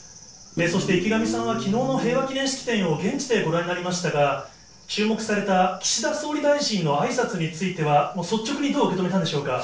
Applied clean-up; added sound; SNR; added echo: none; Guitar; 10 dB; reverberation time 0.4 s.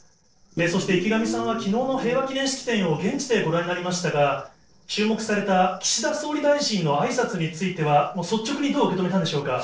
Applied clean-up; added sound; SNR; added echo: neural separator model SepFormer DNS4.